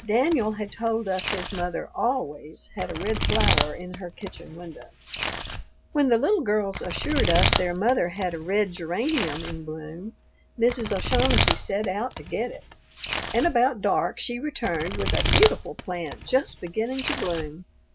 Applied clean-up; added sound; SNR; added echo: none; Domestic sounds, home sounds; 3 dB; none.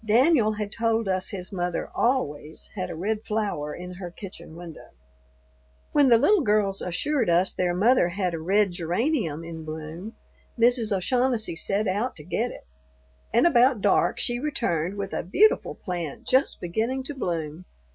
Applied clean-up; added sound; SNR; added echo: none; none; none; none.